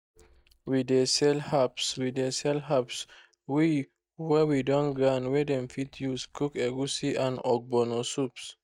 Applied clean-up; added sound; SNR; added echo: neural mask model DeepFilterNet 3.